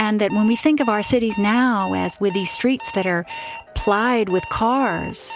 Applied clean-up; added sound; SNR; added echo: none; Alarm; 15 dB; none.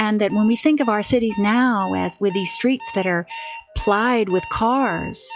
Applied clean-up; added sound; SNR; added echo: classical method log-MMSE.